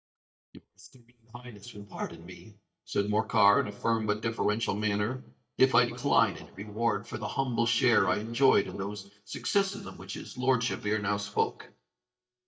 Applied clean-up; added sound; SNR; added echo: neural mask model DeepFilterNet 3.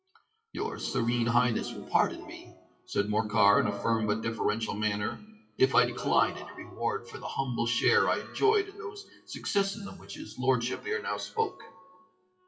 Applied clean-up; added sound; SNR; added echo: classical method WPE with log-MMSE.